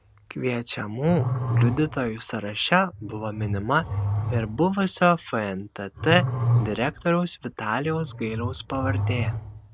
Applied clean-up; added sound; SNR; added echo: none; Growling; 3 dB; none.